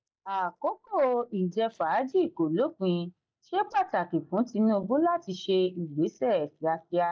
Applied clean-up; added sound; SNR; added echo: neural mask model DeepFilterNet 3.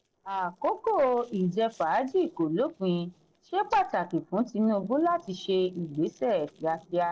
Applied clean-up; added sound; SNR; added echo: neural separator model SepFormer DNS4.